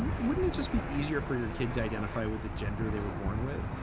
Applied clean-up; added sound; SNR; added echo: none; Engine / Aircraft; 1 dB; none.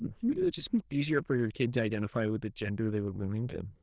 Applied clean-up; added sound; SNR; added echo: neural diffusion model UNIVERSE++.